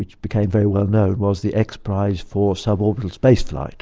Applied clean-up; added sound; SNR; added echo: none; none; none; none.